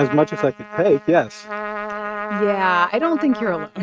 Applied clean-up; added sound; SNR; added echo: neural mask model RNNoise.